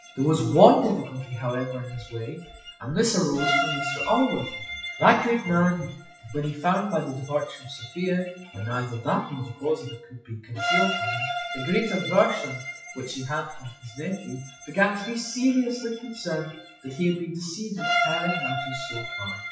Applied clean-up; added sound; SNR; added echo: classical method WPE with log-MMSE.